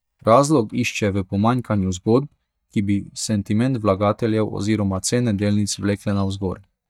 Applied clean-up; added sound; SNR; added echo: neural mask model DeepFilterNet 3.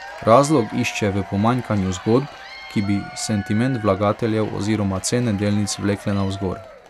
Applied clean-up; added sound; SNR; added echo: none; Applause / Crowd / Cheering; 16 dB; none.